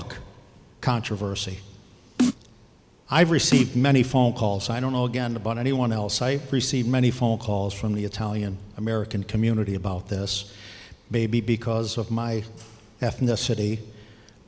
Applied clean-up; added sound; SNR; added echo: none; Snare drum; 1 dB; none.